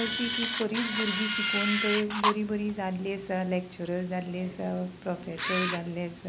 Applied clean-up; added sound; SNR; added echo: none; Camera; 2 dB; none.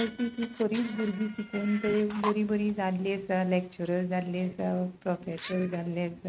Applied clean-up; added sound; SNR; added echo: neural mask model RNNoise.